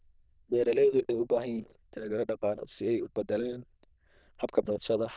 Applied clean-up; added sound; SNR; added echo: neural diffusion model UNIVERSE++.